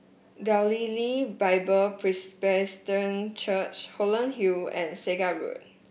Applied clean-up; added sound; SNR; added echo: none; none; none; none.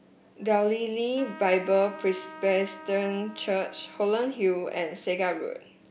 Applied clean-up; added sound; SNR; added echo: none; Trumpet; 19 dB; none.